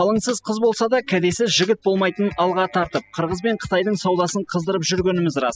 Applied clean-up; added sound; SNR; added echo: classical method spectral subtraction.